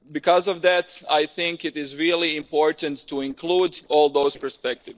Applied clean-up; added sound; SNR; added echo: neural separator model SepFormer DNS4.